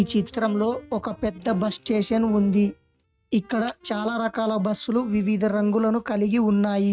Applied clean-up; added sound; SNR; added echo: neural mask model RNNoise.